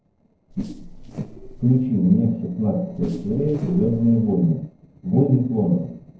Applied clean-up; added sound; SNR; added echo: neural separator model SepFormer DNS4.